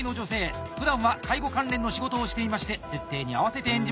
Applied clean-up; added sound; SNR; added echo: none; Electric guitar; 13 dB; none.